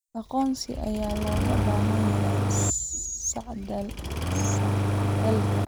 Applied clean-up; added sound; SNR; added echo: none; Engine starting; -4 dB; none.